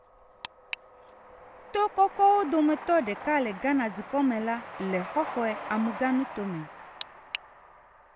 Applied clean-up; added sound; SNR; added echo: none; Train; 13 dB; none.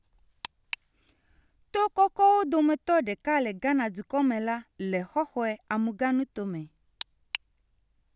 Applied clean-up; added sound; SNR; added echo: none; none; none; none.